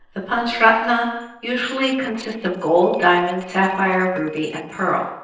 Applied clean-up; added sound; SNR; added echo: neural separator model SepFormer DNS4.